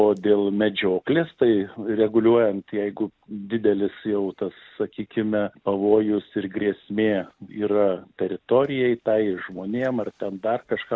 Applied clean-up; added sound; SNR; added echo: none; none; none; none.